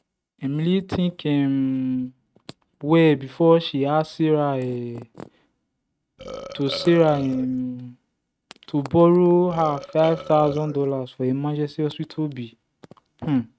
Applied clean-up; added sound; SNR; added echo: neural mask model RNNoise.